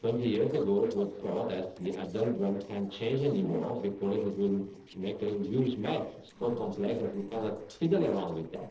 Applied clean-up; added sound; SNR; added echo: neural separator model SepFormer DNS4.